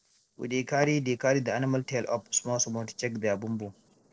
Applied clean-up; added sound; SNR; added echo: neural separator model SepFormer DNS4.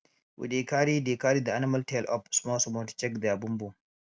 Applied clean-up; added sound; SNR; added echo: none; none; none; none.